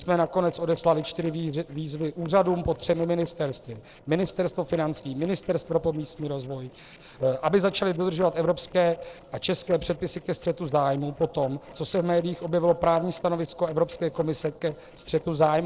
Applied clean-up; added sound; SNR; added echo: neural separator model SepFormer DNS4.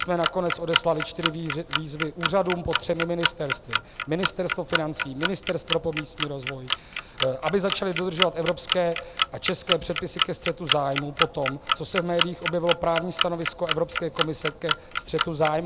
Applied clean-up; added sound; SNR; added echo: none; Clock; 2 dB; none.